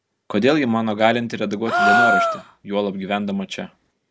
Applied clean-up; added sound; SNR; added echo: none; Gasp; -1 dB; none.